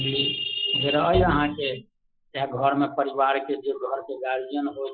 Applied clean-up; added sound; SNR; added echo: classical method Wiener filter.